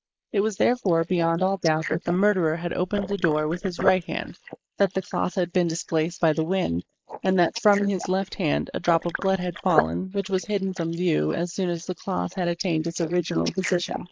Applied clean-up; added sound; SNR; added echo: neural mask model Resemble Enhance denoiser.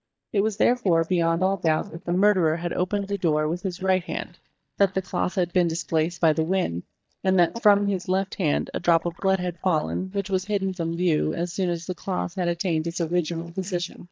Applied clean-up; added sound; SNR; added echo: neural mask model DeepFilterNet 3.